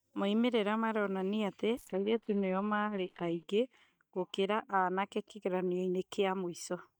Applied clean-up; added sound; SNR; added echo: neural mask model DeepFilterNet 3.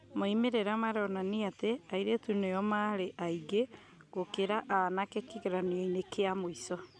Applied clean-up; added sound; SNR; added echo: none; none; none; none.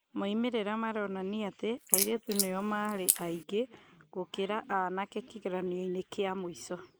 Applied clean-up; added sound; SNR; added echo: neural mask model Resemble Enhance denoiser.